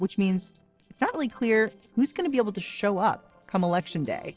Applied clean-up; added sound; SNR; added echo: neural separator model SepFormer DNS4.